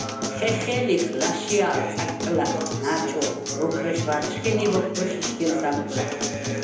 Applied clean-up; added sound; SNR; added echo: none; Acoustic guitar; 3 dB; reverberation time 0.8 s.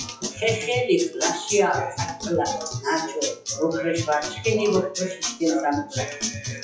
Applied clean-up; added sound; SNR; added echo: classical method WPE with log-MMSE.